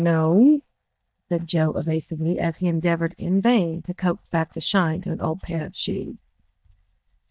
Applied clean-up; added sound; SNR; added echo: neural mask model DeepFilterNet 3.